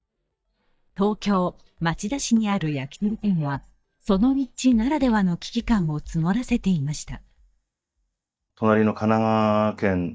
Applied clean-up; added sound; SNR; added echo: neural mask model DeepFilterNet 3.